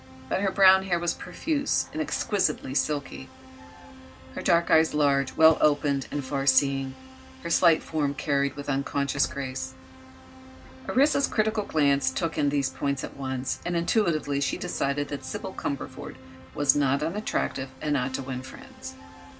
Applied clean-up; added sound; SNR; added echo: none; Bus + Keyboard (musical); 18 dB; none.